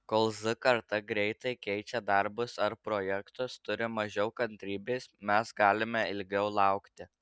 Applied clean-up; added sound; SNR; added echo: none; none; none; none.